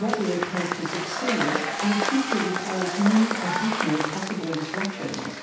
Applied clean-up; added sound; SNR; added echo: none; Applause / Crowd / Cheering; 3 dB; reverberation time 0.8 s.